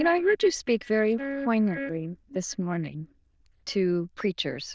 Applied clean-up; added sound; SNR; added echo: neural diffusion model UNIVERSE++.